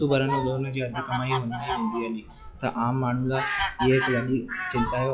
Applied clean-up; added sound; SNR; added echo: classical method log-MMSE.